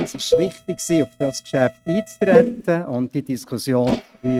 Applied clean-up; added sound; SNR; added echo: neural mask model RNNoise.